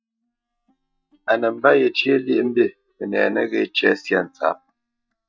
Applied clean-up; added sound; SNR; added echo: neural mask model DeepFilterNet 3.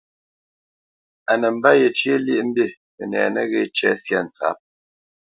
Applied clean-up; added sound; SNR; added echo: none; none; none; none.